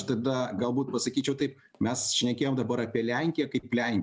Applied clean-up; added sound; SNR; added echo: none; none; none; none.